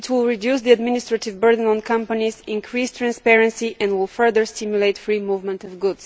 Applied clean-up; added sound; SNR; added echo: none; none; none; none.